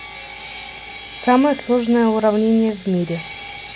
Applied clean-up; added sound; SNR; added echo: none; Sawing; 14 dB; none.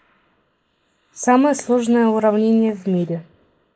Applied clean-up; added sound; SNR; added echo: neural mask model Resemble Enhance denoiser.